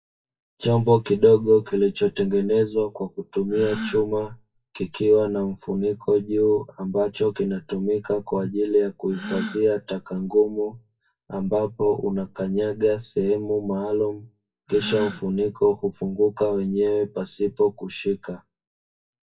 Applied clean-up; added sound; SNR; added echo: classical method WPE with log-MMSE.